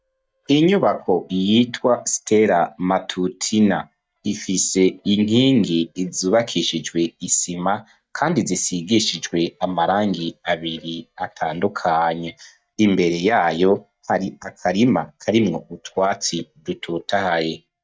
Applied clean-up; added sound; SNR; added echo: neural mask model DeepFilterNet 3.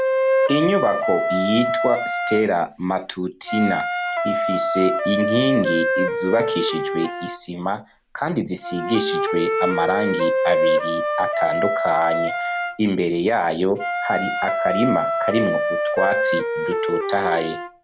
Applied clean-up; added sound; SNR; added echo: none; Wind instrument, woodwind instrument; 0 dB; none.